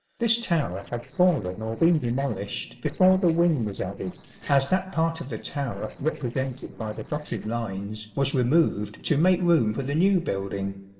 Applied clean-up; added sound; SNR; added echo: neural separator model SepFormer DNS4.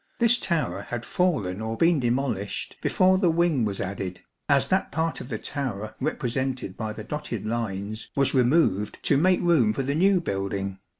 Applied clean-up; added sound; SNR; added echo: none; none; none; none.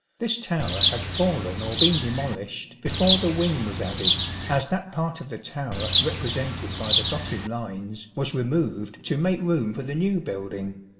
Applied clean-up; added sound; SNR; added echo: none; Bird; -1 dB; reverberation time 2.7 s.